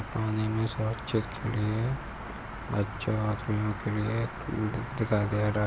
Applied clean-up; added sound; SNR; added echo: none; none; none; none.